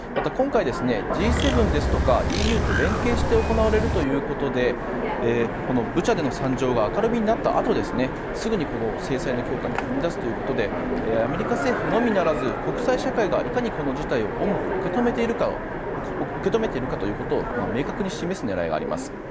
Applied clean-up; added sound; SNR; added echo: none; Bird + Train; 1 dB; none.